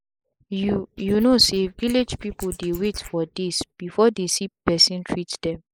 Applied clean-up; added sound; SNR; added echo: neural mask model Resemble Enhance denoiser.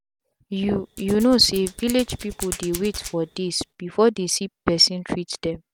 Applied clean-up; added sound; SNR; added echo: none; Hands; 14 dB; none.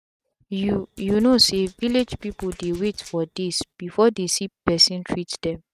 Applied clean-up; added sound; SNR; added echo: neural mask model RNNoise.